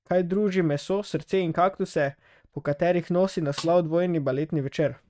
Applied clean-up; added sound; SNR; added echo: neural mask model RNNoise.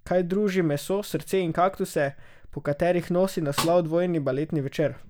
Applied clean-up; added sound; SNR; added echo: none; Snare drum; 9 dB; none.